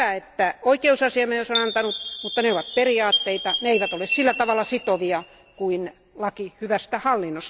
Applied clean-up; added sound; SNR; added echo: none; Chime; 2 dB; none.